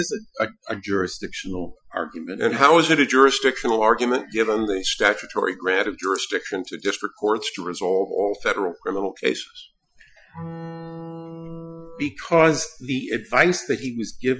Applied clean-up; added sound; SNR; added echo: classical method Wiener filter.